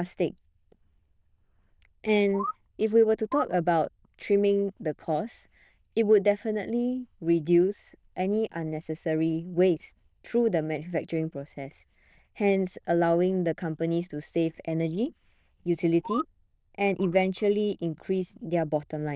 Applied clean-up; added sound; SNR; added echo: neural diffusion model UNIVERSE++.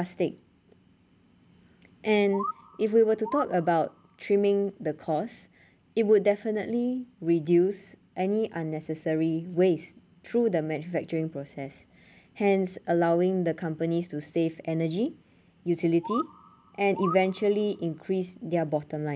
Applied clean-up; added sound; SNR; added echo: none; Bird; 12 dB; none.